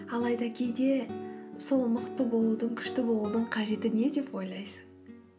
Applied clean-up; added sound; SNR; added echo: none; none; none; none.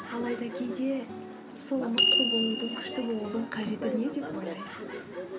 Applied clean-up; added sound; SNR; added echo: none; Door / Bell; 0 dB; none.